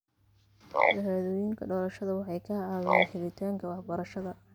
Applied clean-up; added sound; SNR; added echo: none; Frog; -1 dB; none.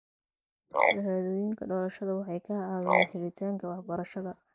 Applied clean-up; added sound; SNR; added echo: neural mask model Resemble Enhance denoiser.